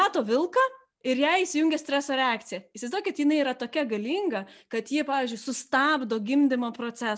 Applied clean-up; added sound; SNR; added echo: none; none; none; none.